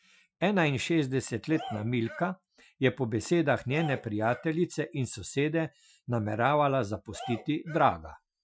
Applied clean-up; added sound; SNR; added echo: classical method Wiener filter.